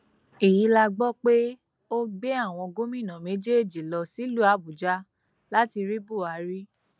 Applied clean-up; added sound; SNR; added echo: none; none; none; none.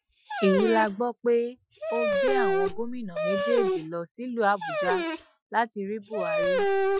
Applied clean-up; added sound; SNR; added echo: classical method Wiener filter.